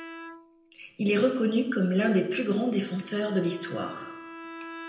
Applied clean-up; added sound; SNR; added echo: none; Bowed string instrument; 17 dB; reverberation time 0.8 s.